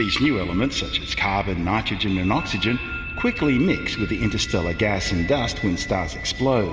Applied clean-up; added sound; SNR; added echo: none; none; none; none.